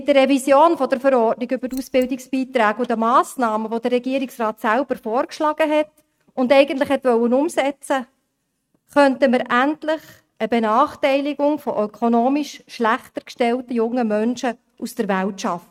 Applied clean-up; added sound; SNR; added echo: neural mask model RNNoise.